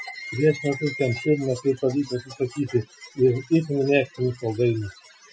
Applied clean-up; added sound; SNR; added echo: classical method Wiener filter.